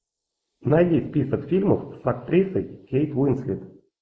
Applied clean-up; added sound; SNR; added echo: neural mask model Resemble Enhance denoiser.